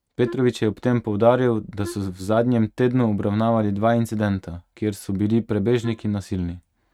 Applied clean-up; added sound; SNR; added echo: neural mask model RNNoise.